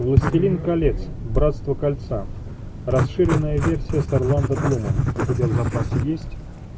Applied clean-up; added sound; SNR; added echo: none; Writing; 1 dB; none.